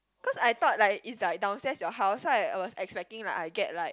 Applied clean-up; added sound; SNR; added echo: none; none; none; none.